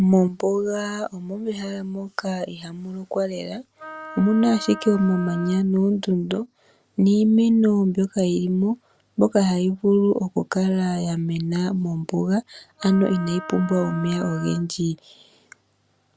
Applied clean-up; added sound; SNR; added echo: none; Wind instrument, woodwind instrument; 15 dB; none.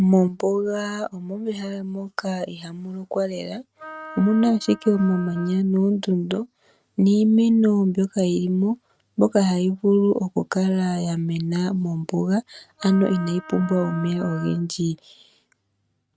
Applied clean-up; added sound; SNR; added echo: neural mask model RNNoise.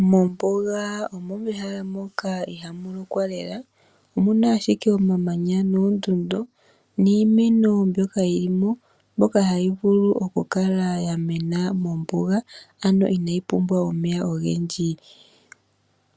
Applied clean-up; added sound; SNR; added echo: none; none; none; none.